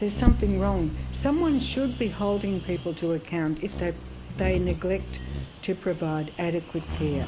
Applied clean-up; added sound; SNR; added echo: none; Bird vocalization, bird call, bird song; 3 dB; none.